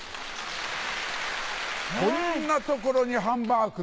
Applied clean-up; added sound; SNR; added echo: none; none; none; none.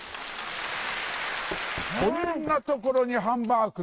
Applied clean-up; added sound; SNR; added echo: neural mask model RNNoise.